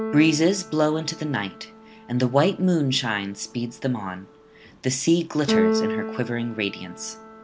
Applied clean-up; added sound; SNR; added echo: none; Keyboard (musical); 7 dB; none.